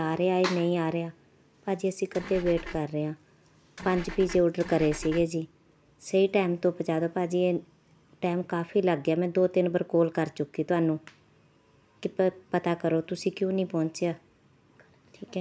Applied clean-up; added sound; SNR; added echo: none; Engine / Car; 11 dB; none.